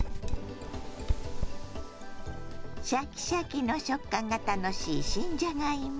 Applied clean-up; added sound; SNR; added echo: none; Writing; 0 dB; none.